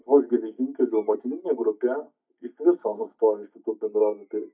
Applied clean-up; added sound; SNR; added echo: neural mask model DeepFilterNet 3.